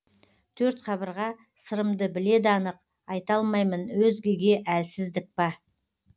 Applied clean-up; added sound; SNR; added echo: none; none; none; none.